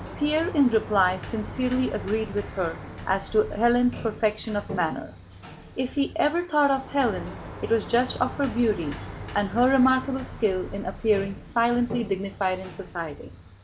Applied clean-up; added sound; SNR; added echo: none; Sliding door; 13 dB; none.